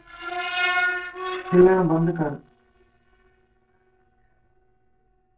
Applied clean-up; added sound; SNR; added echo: neural separator model SepFormer DNS4.